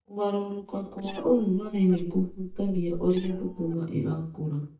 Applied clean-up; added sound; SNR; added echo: neural mask model DeepFilterNet 3.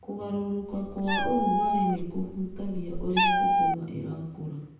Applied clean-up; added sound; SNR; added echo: none; Meow; -4 dB; reverberation time 0.9 s.